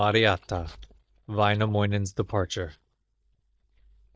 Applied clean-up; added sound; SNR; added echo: neural mask model DeepFilterNet 3.